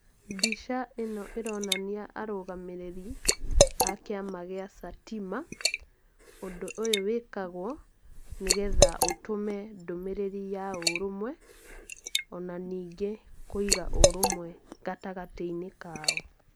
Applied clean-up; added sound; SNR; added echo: none; Liquid; -4 dB; none.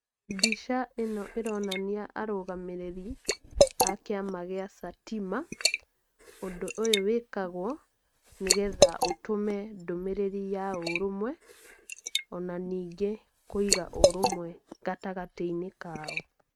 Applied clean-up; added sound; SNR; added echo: neural mask model RNNoise.